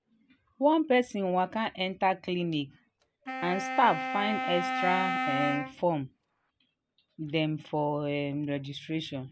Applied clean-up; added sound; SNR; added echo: none; Wind instrument, woodwind instrument; 3 dB; none.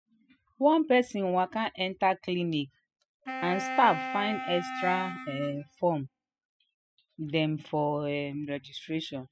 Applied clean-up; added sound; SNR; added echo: classical method spectral subtraction.